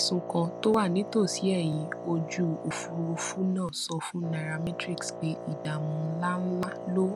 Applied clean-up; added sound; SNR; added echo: none; Wind instrument, woodwind instrument; 10 dB; none.